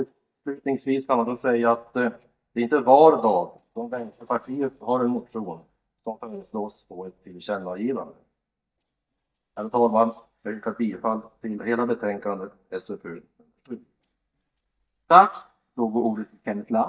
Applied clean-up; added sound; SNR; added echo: neural mask model DeepFilterNet 3.